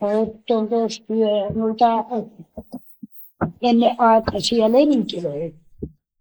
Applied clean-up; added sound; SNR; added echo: neural mask model Resemble Enhance denoiser.